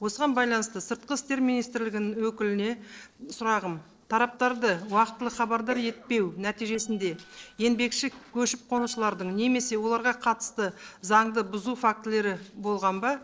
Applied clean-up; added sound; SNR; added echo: neural separator model SepFormer DNS4.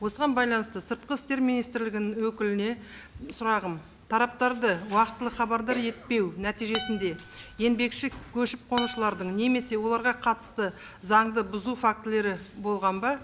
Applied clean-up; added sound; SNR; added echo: none; Acoustic guitar; 11 dB; none.